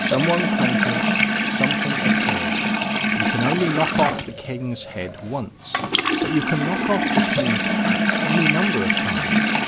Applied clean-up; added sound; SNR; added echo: none; Sink (filling or washing) / Water tap, faucet; -5 dB; none.